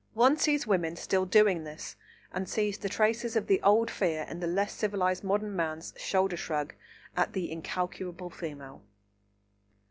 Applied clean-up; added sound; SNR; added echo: none; none; none; none.